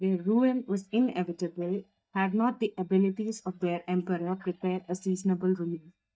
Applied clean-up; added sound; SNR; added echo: neural mask model DeepFilterNet 3.